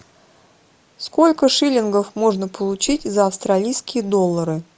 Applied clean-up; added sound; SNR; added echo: none; Whoosh, swoosh, swish; 17 dB; none.